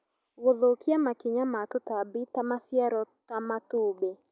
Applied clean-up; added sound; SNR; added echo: none; none; none; none.